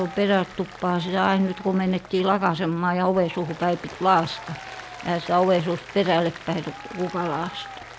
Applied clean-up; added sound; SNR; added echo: none; Applause; 17 dB; none.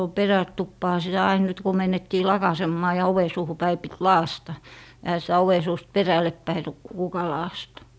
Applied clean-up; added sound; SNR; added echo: none; none; none; none.